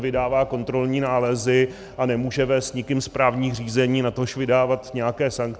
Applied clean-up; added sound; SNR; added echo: none; none; none; none.